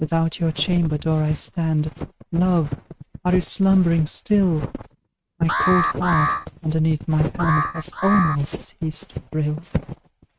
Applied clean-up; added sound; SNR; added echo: neural mask model RNNoise.